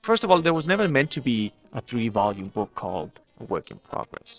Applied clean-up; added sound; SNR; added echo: neural separator model SepFormer DNS4.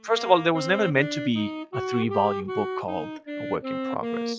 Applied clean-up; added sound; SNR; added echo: classical method log-MMSE.